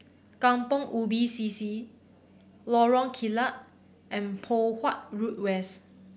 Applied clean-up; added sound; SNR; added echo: none; none; none; none.